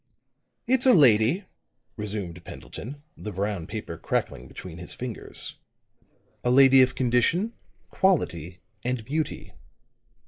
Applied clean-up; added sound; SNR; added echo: neural mask model Resemble Enhance denoiser.